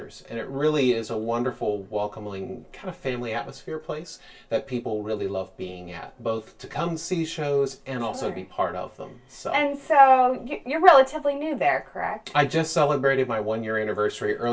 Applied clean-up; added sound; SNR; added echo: none; none; none; reverberation time 0.2 s.